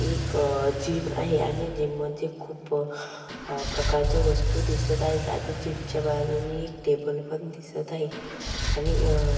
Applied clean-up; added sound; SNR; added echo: none; Engine / Car; 0 dB; reverberation time 2.3 s.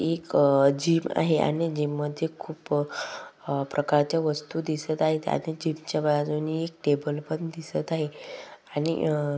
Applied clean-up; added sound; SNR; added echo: none; none; none; none.